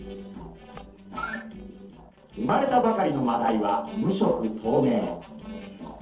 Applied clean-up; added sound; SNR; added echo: neural separator model SepFormer DNS4.